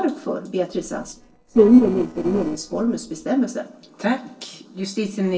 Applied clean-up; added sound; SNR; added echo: neural separator model SepFormer DNS4.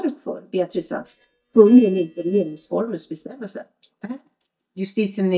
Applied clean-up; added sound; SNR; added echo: neural mask model DeepFilterNet 3.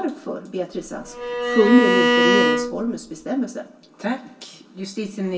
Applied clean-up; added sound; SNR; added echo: none; Bowed string instrument; -4 dB; reverberation time 0.1 s.